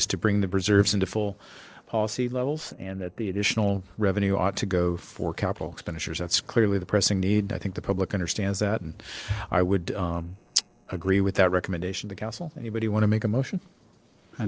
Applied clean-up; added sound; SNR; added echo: neural separator model SepFormer DNS4.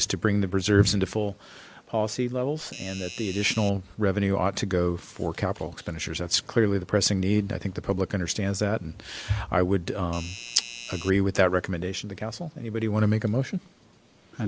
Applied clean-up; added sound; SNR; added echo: none; Doorbell; 13 dB; none.